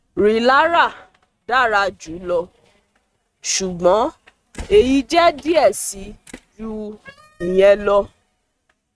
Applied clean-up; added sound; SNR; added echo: neural mask model RNNoise.